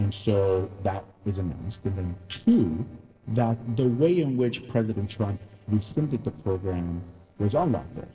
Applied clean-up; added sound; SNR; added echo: neural separator model SepFormer DNS4.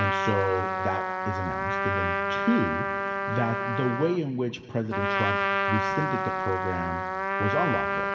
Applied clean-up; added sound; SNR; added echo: none; Trumpet; -2 dB; reverberation time 2.0 s.